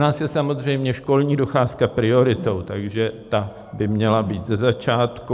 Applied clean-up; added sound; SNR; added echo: none; Whoosh, swoosh, swish; 19 dB; none.